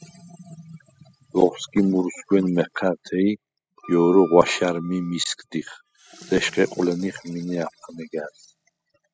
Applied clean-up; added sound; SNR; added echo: classical method spectral subtraction.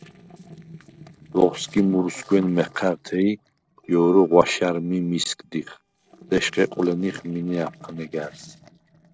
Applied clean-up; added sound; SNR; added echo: neural separator model SepFormer DNS4.